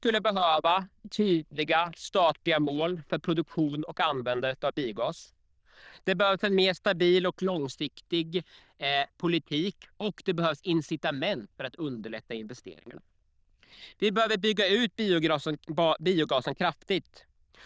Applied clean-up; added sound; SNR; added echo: neural diffusion model UNIVERSE++.